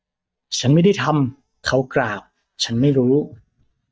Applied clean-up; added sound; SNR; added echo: neural mask model DeepFilterNet 3.